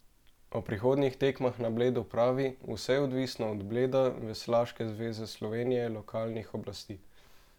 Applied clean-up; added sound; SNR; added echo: none; none; none; none.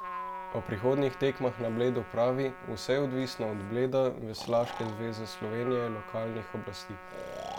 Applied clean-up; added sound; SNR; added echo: none; Trumpet + Breathing; 12 dB; none.